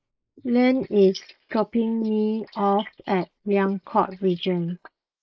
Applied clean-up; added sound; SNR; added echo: neural mask model Resemble Enhance denoiser.